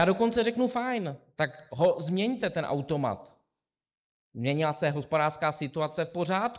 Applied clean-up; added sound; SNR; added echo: neural mask model Resemble Enhance denoiser.